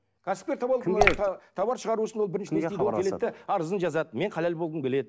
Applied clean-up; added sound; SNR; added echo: none; Drip / Water; -5 dB; none.